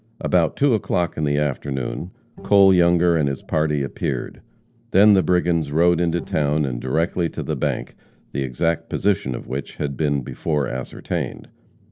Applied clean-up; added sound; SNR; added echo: neural separator model SepFormer DNS4.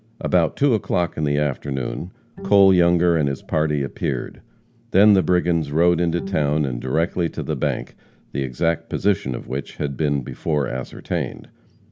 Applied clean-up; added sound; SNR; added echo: none; Bowed string instrument; 18 dB; none.